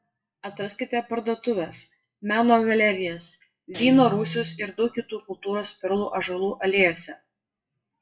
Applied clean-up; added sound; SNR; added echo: classical method WPE with log-MMSE.